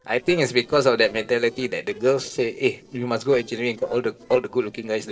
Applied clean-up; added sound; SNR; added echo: neural separator model SepFormer DNS4.